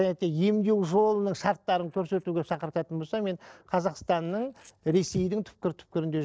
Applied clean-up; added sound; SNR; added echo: neural separator model SepFormer DNS4.